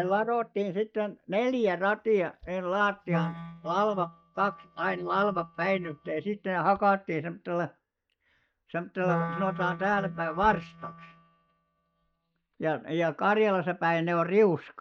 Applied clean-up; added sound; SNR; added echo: neural mask model DeepFilterNet 3.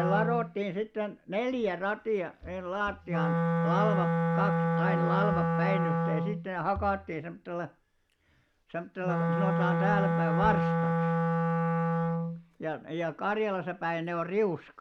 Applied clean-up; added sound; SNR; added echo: none; Wind instrument, woodwind instrument; -2 dB; none.